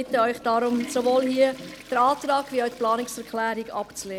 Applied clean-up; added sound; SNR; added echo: none; Toilet flush / Water; 17 dB; none.